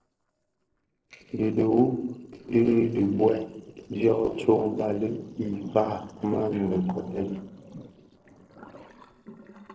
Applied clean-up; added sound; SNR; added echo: neural separator model SepFormer DNS4.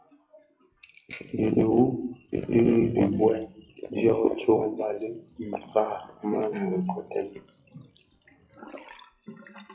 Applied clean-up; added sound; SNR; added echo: classical method WPE with log-MMSE.